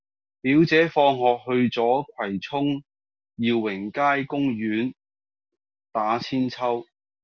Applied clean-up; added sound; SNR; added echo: none; none; none; none.